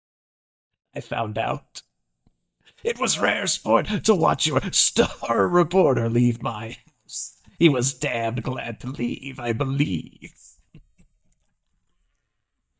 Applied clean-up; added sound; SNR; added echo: neural mask model DeepFilterNet 3.